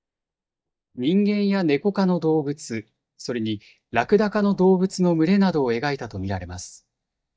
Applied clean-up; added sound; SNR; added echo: neural mask model DeepFilterNet 3.